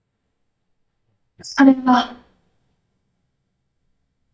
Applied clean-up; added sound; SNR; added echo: neural mask model DeepFilterNet 3.